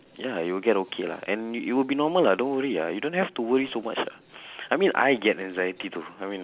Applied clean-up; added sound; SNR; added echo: none; none; none; none.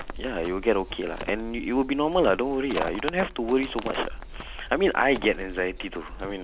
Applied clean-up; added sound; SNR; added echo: none; Livestock, farm animals, working animals; 11 dB; none.